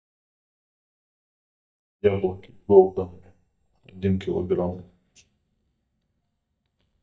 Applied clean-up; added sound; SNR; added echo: neural mask model DeepFilterNet 3.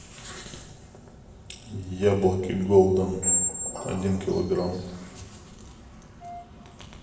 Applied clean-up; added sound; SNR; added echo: none; Squeak; 1 dB; reverberation time 1.0 s.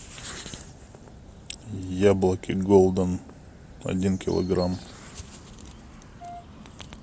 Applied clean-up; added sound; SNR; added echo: none; none; none; none.